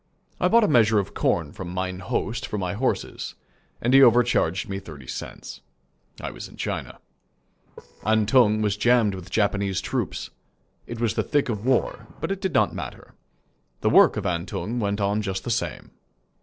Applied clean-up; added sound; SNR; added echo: neural separator model SepFormer DNS4.